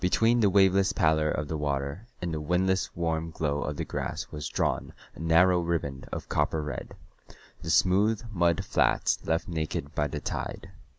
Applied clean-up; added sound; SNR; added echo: none; none; none; none.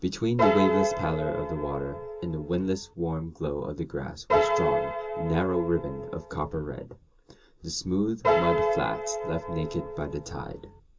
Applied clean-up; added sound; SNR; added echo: none; Piano; -2 dB; reverberation time 0.2 s.